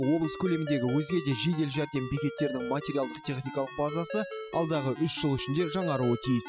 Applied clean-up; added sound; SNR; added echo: classical method spectral subtraction.